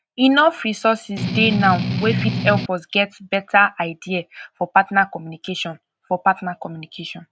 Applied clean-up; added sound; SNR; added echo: none; Strum; 1 dB; none.